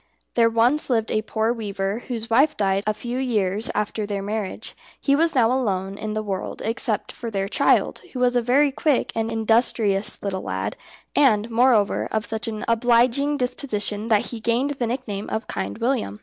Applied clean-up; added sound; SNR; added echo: none; none; none; none.